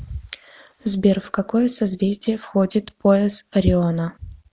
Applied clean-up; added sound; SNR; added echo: none; none; none; none.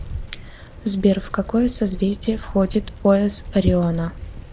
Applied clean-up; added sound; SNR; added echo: none; Bicycle; 13 dB; none.